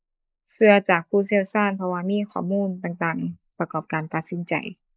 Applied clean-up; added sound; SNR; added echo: neural mask model Resemble Enhance denoiser.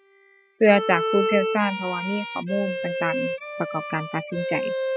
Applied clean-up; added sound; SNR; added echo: classical method spectral subtraction.